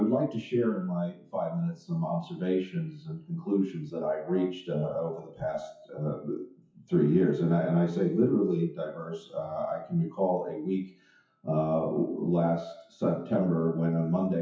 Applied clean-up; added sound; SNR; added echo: classical method WPE with log-MMSE.